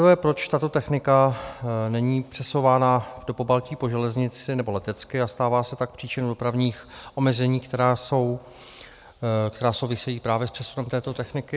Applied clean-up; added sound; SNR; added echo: none; none; none; none.